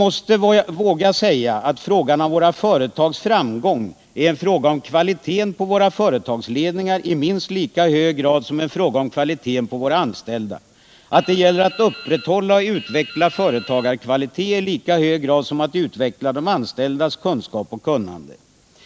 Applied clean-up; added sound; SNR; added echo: none; Drip; 18 dB; none.